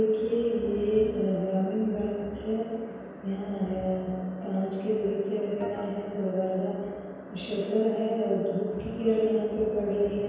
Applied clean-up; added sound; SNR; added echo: none; Organ; 16 dB; reverberation time 1.2 s.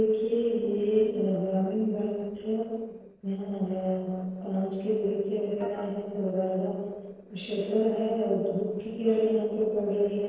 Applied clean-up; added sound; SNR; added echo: neural separator model SepFormer DNS4.